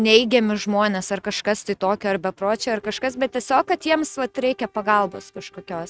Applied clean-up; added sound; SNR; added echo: neural mask model RNNoise.